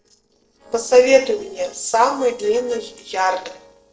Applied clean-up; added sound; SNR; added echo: neural separator model SepFormer DNS4.